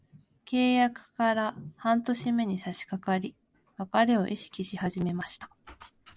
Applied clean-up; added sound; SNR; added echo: none; none; none; none.